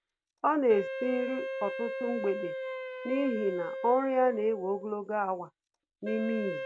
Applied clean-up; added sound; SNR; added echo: none; Wind instrument, woodwind instrument; 7 dB; none.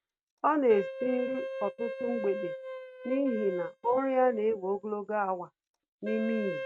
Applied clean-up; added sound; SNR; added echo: neural mask model RNNoise.